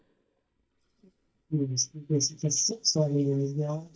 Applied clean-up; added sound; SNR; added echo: neural mask model DeepFilterNet 3.